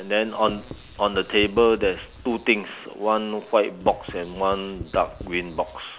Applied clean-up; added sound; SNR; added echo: none; Writing; 15 dB; none.